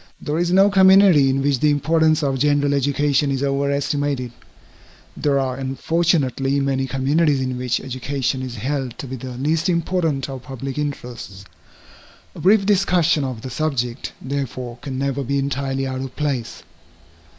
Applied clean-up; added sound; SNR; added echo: neural mask model Resemble Enhance denoiser.